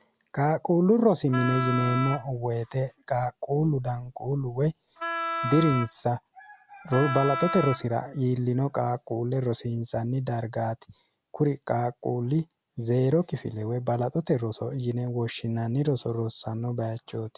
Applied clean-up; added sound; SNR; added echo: none; Wind instrument, woodwind instrument; 4 dB; none.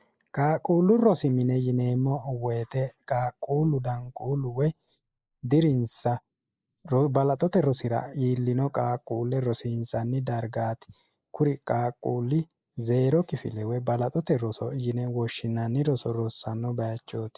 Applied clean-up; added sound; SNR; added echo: neural mask model Resemble Enhance denoiser.